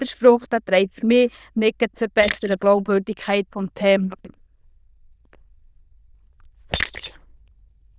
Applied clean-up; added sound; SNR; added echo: neural diffusion model UNIVERSE++.